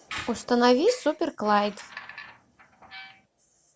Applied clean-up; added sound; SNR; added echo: none; Squeak; 16 dB; none.